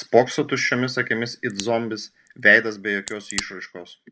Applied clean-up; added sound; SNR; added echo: none; Crack; 15 dB; none.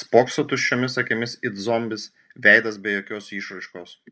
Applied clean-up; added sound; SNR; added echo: none; none; none; none.